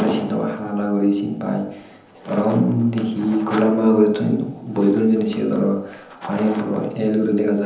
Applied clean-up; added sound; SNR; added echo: none; none; none; reverberation time 0.9 s.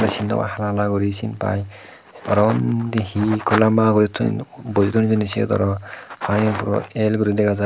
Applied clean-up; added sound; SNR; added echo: none; none; none; none.